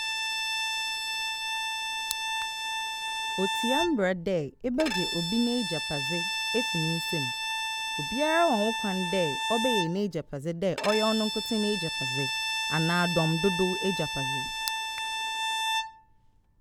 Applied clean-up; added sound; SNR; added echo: none; Bowed string instrument; 1 dB; none.